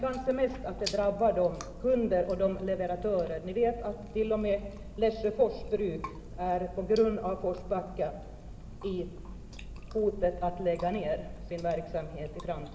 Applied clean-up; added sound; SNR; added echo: none; Chewing, mastication; 12 dB; reverberation time 2.7 s.